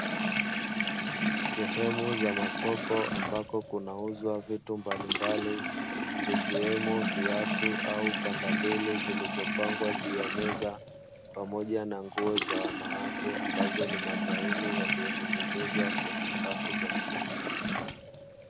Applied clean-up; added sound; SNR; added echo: none; Sink (filling or washing) / Water tap, faucet; -4 dB; none.